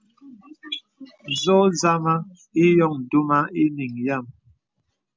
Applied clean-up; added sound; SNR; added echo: none; none; none; none.